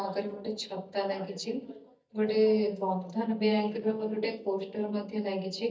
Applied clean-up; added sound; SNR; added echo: neural mask model DeepFilterNet 3.